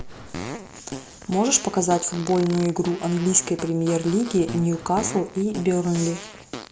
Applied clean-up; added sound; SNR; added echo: none; Fart; 14 dB; none.